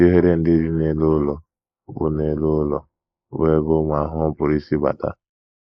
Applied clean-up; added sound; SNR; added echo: neural mask model Resemble Enhance denoiser.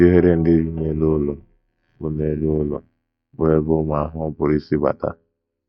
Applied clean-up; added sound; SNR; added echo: neural mask model DeepFilterNet 3.